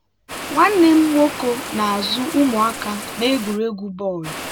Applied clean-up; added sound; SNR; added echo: none; Water; 11 dB; none.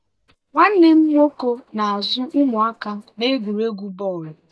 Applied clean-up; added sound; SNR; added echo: neural mask model DeepFilterNet 3.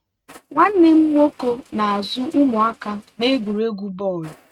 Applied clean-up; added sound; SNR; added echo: neural mask model RNNoise.